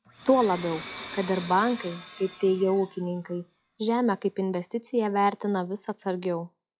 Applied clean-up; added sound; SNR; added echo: classical method log-MMSE.